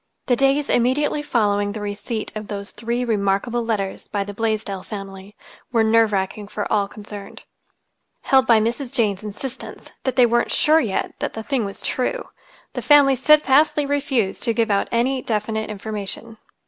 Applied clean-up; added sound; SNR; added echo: none; none; none; none.